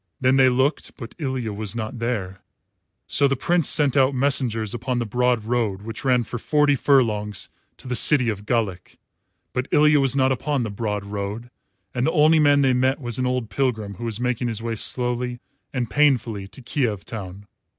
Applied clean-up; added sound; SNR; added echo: none; none; none; none.